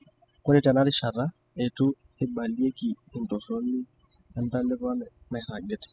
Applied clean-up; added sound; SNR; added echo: classical method spectral subtraction.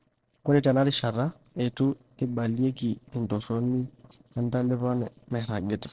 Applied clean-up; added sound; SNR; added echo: neural separator model SepFormer DNS4.